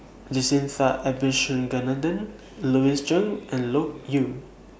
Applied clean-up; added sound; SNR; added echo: none; none; none; none.